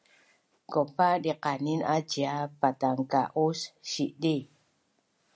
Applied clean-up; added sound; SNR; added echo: none; none; none; none.